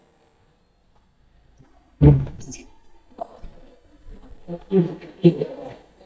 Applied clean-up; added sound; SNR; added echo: neural mask model DeepFilterNet 3.